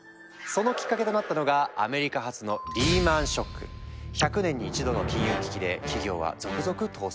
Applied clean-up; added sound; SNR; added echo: none; Bell; 16 dB; none.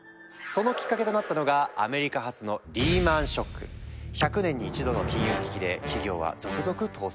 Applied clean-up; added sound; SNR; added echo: none; none; none; none.